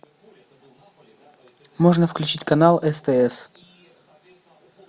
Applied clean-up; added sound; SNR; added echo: none; none; none; none.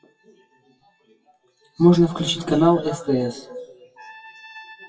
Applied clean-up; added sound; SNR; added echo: classical method WPE with log-MMSE.